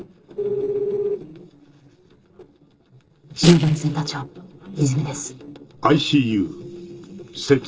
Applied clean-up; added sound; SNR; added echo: neural separator model SepFormer DNS4.